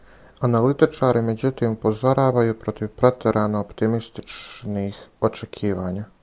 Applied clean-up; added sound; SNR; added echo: none; none; none; none.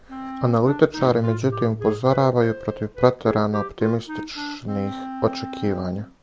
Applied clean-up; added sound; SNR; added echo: none; Guitar + Wind instrument, woodwind instrument; 11 dB; none.